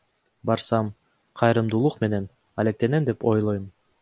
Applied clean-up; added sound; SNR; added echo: none; none; none; none.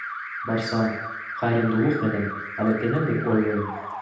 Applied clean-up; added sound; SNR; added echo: none; Alarm; 9 dB; reverberation time 0.8 s.